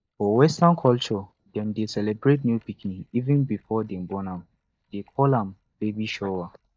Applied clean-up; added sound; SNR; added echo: neural mask model DeepFilterNet 3.